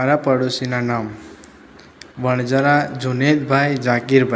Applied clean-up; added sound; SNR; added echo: none; none; none; none.